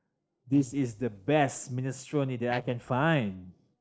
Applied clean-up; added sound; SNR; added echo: neural separator model SepFormer DNS4.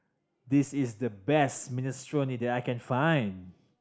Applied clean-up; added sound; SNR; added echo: none; none; none; none.